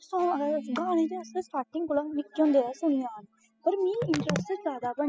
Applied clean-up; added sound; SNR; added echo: classical method spectral subtraction.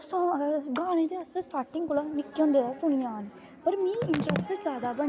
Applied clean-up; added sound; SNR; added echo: none; none; none; none.